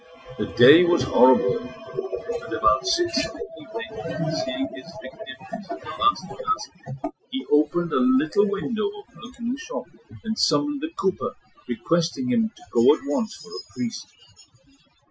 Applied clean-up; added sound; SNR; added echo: classical method Wiener filter.